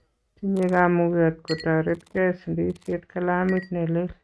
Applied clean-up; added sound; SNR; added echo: neural mask model RNNoise.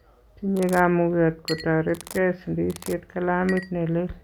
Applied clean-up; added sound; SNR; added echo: none; Domestic sounds, home sounds + Chink, clink; 18 dB; none.